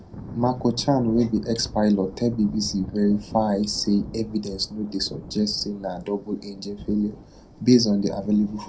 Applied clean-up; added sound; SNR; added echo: none; Thunder / Rain; 16 dB; reverberation time 0.2 s.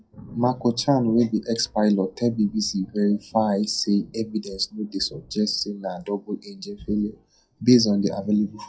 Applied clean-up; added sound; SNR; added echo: classical method WPE with log-MMSE.